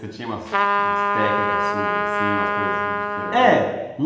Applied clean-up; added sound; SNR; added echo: none; Trumpet; -2 dB; reverberation time 1.1 s.